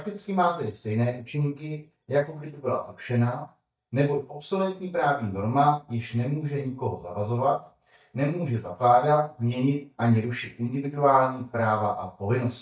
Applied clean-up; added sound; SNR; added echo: neural mask model DeepFilterNet 3.